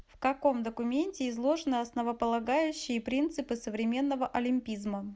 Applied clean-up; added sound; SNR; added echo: none; none; none; none.